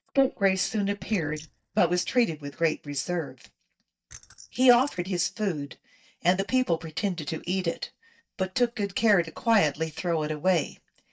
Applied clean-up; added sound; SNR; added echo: neural mask model DeepFilterNet 3.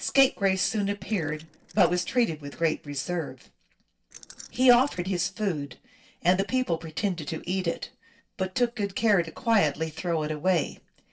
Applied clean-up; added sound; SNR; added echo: neural separator model SepFormer DNS4.